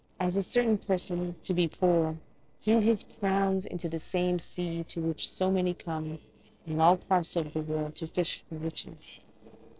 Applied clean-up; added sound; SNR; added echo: neural separator model SepFormer DNS4.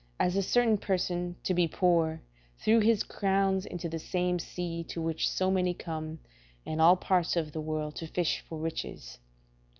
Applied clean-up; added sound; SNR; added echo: none; none; none; none.